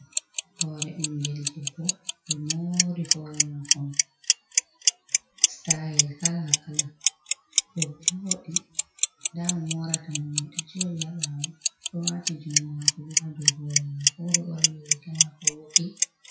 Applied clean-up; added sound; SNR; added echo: classical method WPE with log-MMSE.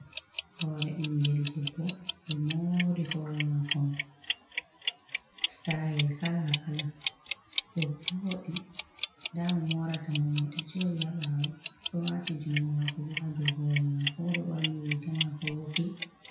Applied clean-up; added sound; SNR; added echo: none; Clock; -5 dB; reverberation time 0.5 s.